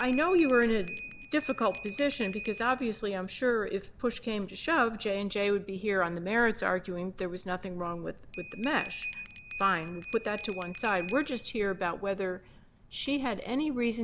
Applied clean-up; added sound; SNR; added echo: none; Bell; 15 dB; none.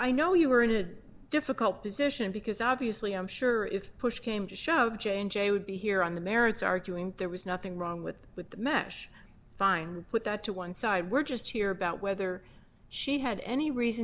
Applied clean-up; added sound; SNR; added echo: none; none; none; none.